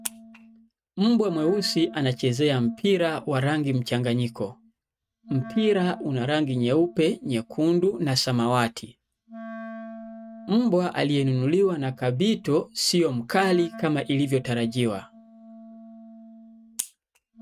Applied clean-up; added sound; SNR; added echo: neural mask model RNNoise.